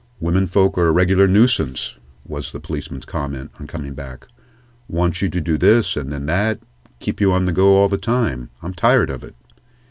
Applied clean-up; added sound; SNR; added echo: none; none; none; none.